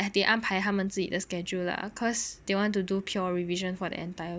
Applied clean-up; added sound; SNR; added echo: none; none; none; none.